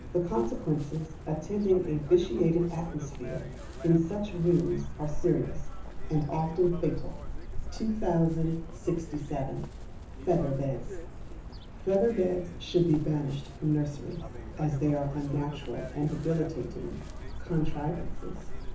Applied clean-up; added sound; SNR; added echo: none; Chirp, tweet; 7 dB; reverberation time 0.7 s.